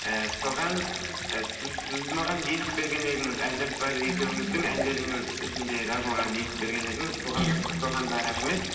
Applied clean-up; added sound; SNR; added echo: none; Stream; 5 dB; reverberation time 2.6 s.